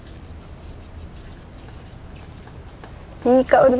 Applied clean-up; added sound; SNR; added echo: none; none; none; none.